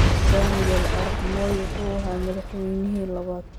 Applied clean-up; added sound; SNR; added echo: none; Shatter / Crushing / Boom; -4 dB; none.